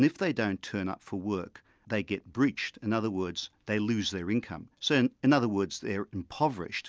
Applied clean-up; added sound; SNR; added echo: none; none; none; none.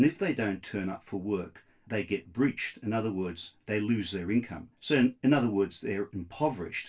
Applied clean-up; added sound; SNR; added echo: none; none; none; reverberation time 0.2 s.